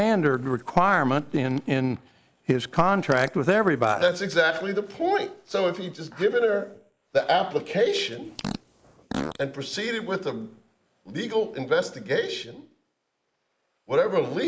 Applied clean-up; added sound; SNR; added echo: neural mask model Resemble Enhance denoiser.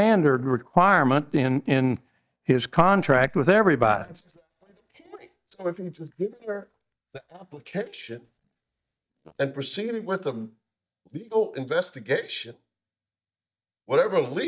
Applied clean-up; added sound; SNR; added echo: neural mask model DeepFilterNet 3.